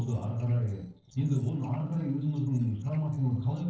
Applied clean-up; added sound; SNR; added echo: neural separator model SepFormer DNS4.